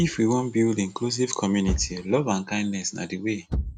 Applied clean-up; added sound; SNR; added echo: none; Thump, thud; 10 dB; none.